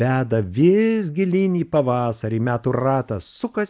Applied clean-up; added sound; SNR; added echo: none; none; none; none.